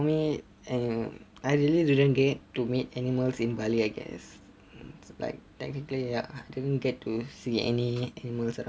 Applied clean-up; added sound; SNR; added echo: none; none; none; none.